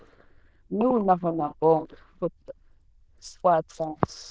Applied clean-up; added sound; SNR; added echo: neural diffusion model UNIVERSE++.